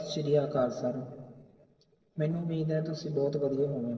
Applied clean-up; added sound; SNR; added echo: neural separator model SepFormer DNS4.